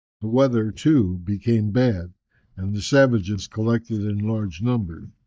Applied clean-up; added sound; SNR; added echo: neural mask model DeepFilterNet 3.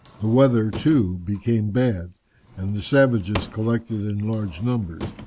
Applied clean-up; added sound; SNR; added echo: none; Drawer open or close / Wood; 16 dB; none.